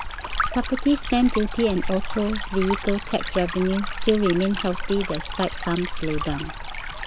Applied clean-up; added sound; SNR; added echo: none; Stream; 4 dB; none.